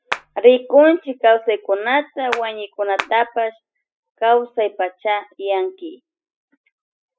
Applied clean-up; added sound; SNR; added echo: classical method spectral subtraction.